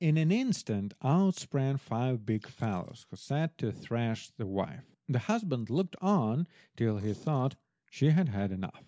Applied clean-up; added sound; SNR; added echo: neural mask model Resemble Enhance denoiser.